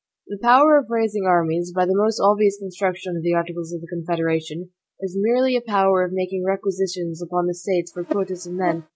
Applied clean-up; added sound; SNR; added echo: none; Buzz; 10 dB; none.